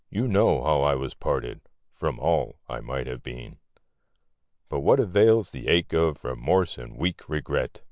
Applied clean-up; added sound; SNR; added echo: none; none; none; none.